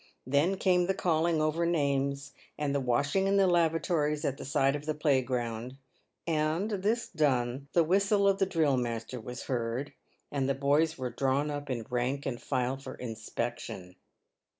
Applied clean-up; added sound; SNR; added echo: none; none; none; none.